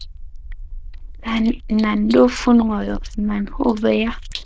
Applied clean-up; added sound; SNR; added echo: neural diffusion model UNIVERSE++.